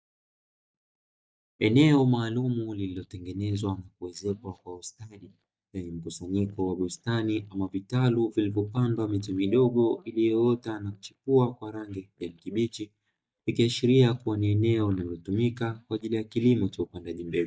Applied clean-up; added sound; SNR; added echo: neural mask model DeepFilterNet 3.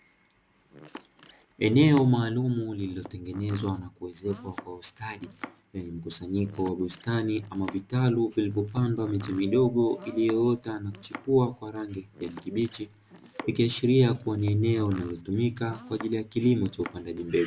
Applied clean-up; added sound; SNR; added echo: none; Domestic sounds, home sounds; 20 dB; none.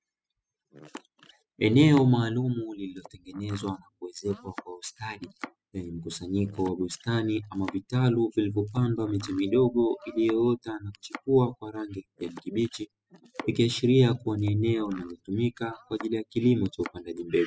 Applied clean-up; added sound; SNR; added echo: classical method spectral subtraction.